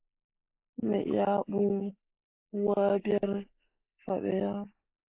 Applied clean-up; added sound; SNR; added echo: neural mask model Resemble Enhance denoiser.